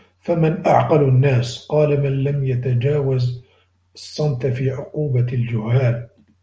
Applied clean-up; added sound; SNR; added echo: none; none; none; none.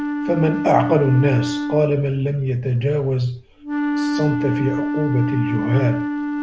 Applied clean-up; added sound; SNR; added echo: none; Wind instrument, woodwind instrument; 4 dB; none.